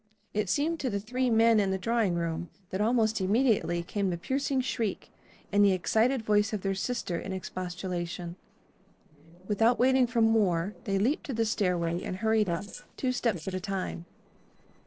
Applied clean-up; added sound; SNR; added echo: neural separator model SepFormer DNS4.